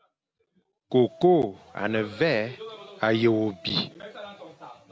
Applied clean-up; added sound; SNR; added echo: none; none; none; none.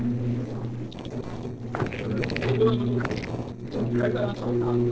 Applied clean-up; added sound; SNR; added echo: neural separator model SepFormer DNS4.